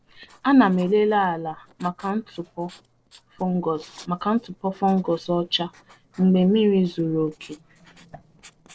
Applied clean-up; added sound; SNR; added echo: neural separator model SepFormer DNS4.